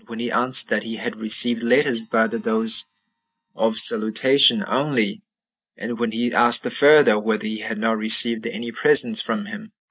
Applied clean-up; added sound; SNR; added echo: neural mask model DeepFilterNet 3.